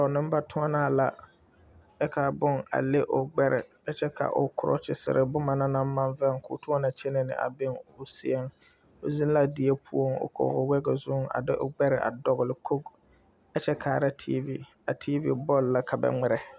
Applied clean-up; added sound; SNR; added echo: none; none; none; none.